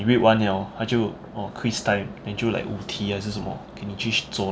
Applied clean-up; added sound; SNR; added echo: none; none; none; none.